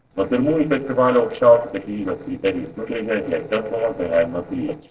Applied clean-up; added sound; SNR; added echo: neural separator model SepFormer DNS4.